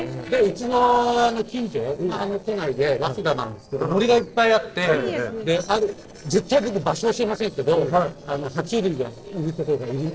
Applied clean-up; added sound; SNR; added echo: neural separator model SepFormer DNS4.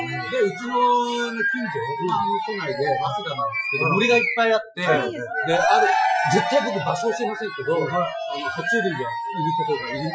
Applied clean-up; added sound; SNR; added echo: classical method Wiener filter.